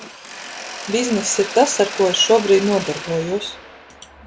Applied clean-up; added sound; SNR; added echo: none; Mechanisms; 12 dB; none.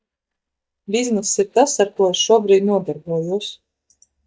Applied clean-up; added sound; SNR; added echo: neural mask model DeepFilterNet 3.